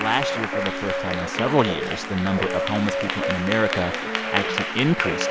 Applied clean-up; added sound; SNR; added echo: none; Guitar + Applause / Clapping; 1 dB; none.